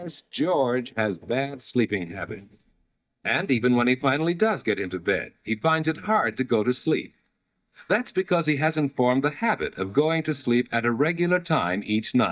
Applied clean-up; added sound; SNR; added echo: neural mask model DeepFilterNet 3.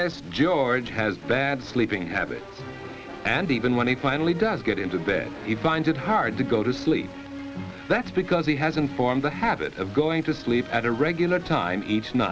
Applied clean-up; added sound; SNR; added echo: none; none; none; none.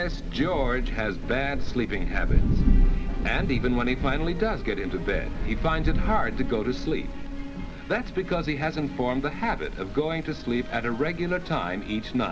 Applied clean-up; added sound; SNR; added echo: none; Thunder; -1 dB; reverberation time 0.5 s.